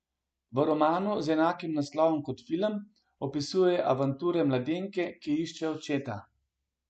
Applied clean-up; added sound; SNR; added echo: none; none; none; none.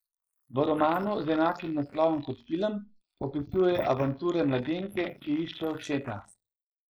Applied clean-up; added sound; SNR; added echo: neural mask model Resemble Enhance denoiser.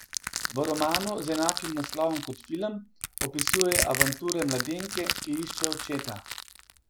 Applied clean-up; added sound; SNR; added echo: none; Crushing; 2 dB; none.